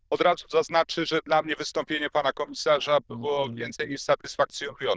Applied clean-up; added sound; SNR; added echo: neural diffusion model UNIVERSE++.